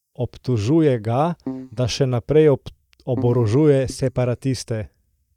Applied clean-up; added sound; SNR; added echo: neural mask model DeepFilterNet 3.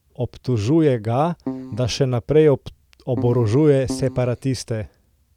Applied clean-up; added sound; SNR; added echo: none; Keyboard (musical); 11 dB; none.